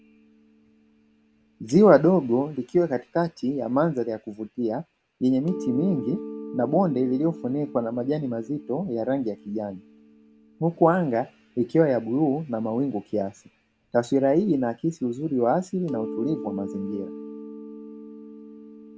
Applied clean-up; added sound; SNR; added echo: none; Mallet percussion; 16 dB; none.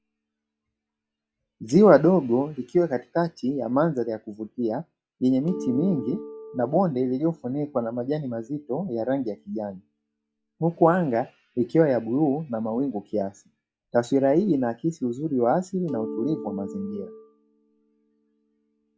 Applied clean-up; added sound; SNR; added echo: classical method log-MMSE.